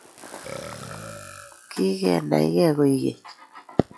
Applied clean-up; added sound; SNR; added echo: classical method log-MMSE.